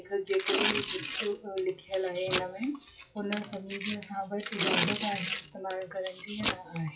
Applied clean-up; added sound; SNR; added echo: classical method WPE with log-MMSE.